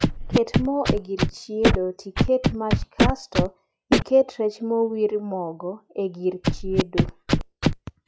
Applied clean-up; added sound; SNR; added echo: classical method log-MMSE.